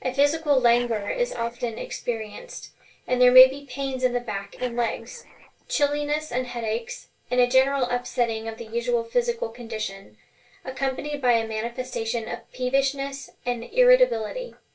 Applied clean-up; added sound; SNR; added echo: neural separator model SepFormer DNS4.